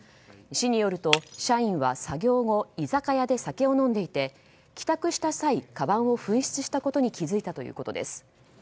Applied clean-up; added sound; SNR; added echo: none; Shatter; 11 dB; none.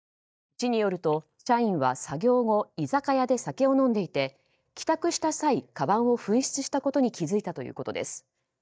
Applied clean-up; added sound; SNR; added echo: neural mask model DeepFilterNet 3.